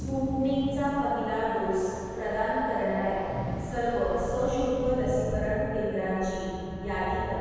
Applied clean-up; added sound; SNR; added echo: none; Waves, surf; 14 dB; reverberation time 2.1 s.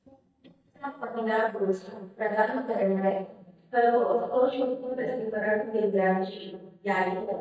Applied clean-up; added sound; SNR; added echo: neural mask model DeepFilterNet 3.